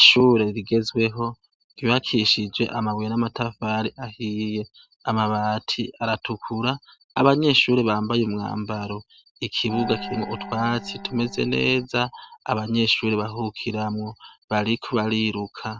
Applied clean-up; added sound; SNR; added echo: none; Gong; 12 dB; none.